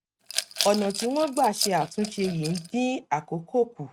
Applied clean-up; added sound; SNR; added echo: neural mask model RNNoise.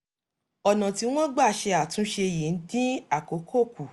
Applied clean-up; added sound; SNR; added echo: none; none; none; none.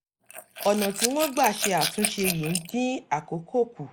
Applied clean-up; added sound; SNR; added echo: neural mask model Resemble Enhance denoiser.